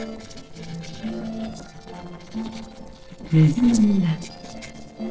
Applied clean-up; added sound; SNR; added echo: neural separator model SepFormer DNS4.